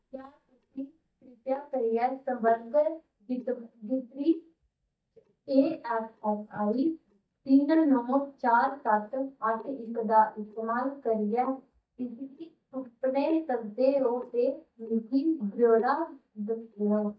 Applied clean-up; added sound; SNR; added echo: neural mask model DeepFilterNet 3.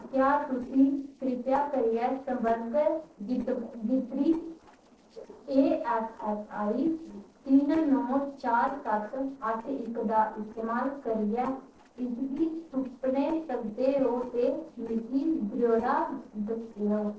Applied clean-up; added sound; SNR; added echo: neural separator model SepFormer DNS4.